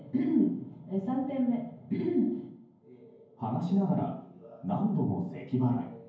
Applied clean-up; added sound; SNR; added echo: none; none; none; reverberation time 0.9 s.